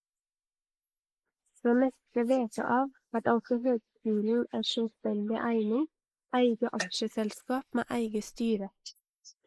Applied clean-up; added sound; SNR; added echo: neural mask model Resemble Enhance denoiser.